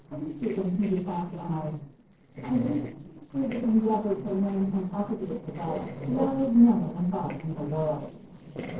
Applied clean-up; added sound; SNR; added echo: neural separator model SepFormer DNS4.